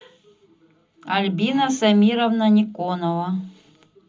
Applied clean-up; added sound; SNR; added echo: none; none; none; reverberation time 0.4 s.